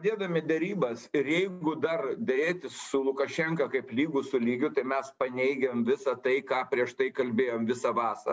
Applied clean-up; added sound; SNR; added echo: none; none; none; none.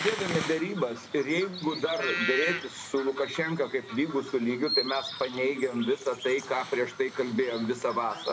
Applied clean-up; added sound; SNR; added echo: none; Bird vocalization, bird call, bird song; 7 dB; none.